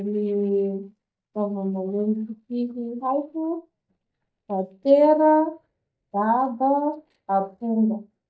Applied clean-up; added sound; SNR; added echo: neural mask model DeepFilterNet 3.